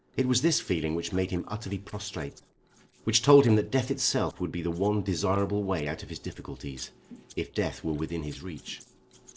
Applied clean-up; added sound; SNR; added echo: neural separator model SepFormer DNS4.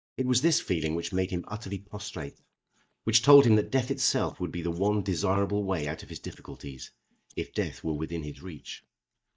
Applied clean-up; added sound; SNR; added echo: neural mask model DeepFilterNet 3.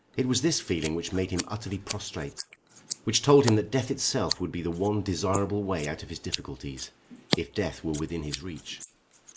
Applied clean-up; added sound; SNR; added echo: neural mask model Resemble Enhance denoiser.